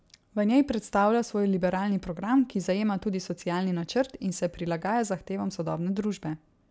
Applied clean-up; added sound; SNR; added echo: none; none; none; none.